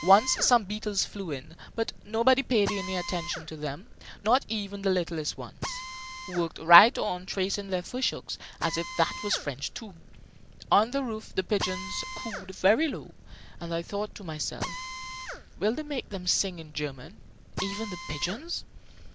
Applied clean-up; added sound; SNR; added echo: none; Drill; 13 dB; none.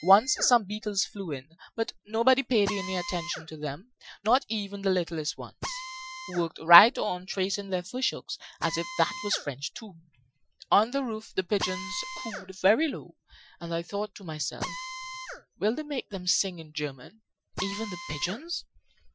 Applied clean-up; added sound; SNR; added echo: classical method Wiener filter.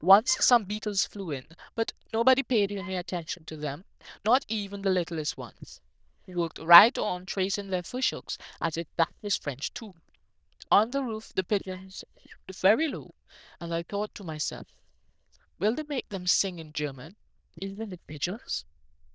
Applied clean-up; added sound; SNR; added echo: neural diffusion model UNIVERSE++.